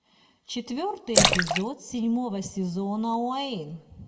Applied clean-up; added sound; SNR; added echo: none; Splash, splatter; -3 dB; reverberation time 0.9 s.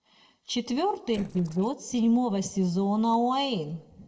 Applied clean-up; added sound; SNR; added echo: neural separator model SepFormer DNS4.